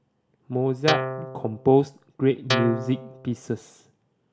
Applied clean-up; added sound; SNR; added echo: none; Guitar; 3 dB; none.